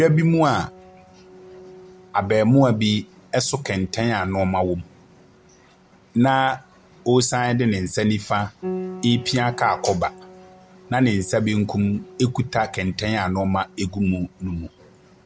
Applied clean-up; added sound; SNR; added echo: none; Piano; 19 dB; none.